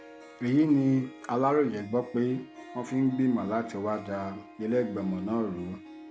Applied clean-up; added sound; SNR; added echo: none; Harp; 17 dB; none.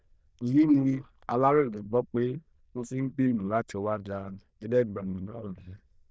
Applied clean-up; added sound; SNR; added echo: neural diffusion model UNIVERSE++.